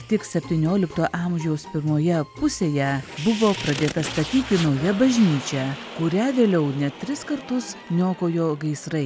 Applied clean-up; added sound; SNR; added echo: none; Fire; 15 dB; none.